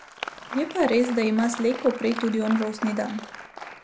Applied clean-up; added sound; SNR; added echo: none; Applause; 12 dB; none.